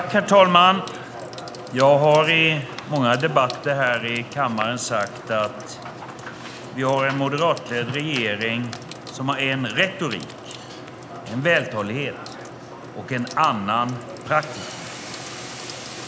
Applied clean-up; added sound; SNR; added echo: none; Sink (filling or washing) / Water tap, faucet / Water; 13 dB; none.